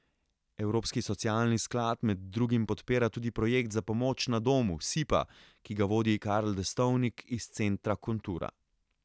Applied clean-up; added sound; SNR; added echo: none; none; none; none.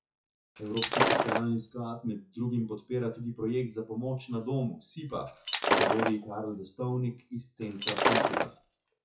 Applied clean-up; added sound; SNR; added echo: classical method WPE with log-MMSE.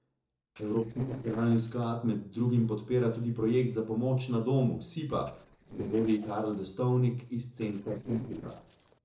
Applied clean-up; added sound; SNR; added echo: neural separator model SepFormer DNS4.